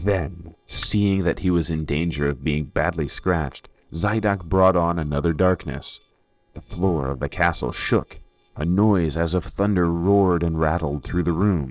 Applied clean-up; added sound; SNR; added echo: neural separator model SepFormer DNS4.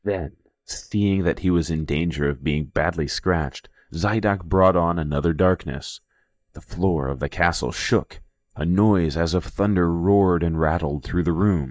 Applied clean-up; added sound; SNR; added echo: neural mask model DeepFilterNet 3.